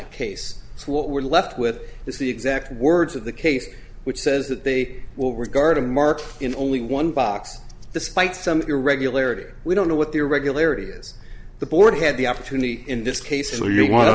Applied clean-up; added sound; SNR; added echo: none; none; none; none.